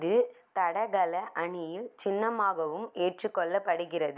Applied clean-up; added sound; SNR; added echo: none; none; none; none.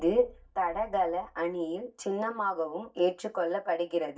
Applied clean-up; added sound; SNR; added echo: neural mask model DeepFilterNet 3.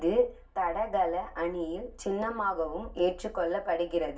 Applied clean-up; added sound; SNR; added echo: none; Engine / Car; 18 dB; reverberation time 0.2 s.